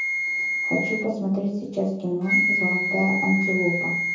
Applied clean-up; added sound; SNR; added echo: none; Wind instrument, woodwind instrument; 0 dB; reverberation time 0.7 s.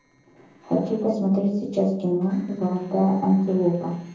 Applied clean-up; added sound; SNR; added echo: neural separator model SepFormer DNS4.